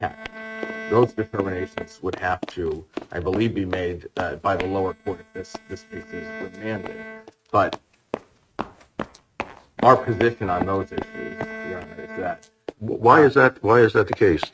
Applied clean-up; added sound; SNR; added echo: neural mask model RNNoise.